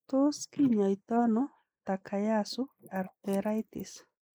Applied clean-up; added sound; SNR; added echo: neural mask model Resemble Enhance denoiser.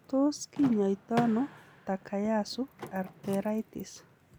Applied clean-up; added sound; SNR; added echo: none; Door / Car; 14 dB; none.